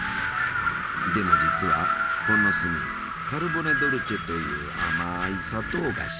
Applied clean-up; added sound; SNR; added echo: none; Wind; -5 dB; none.